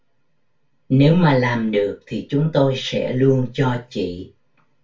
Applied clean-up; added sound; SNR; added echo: none; none; none; reverberation time 0.2 s.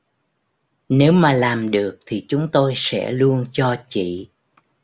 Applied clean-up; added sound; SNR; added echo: none; none; none; none.